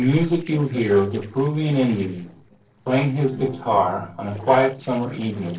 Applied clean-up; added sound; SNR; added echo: neural separator model SepFormer DNS4.